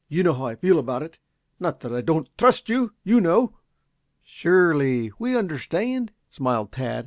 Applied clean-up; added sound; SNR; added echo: none; none; none; none.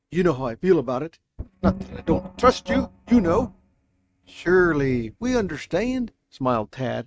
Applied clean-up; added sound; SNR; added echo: neural mask model RNNoise.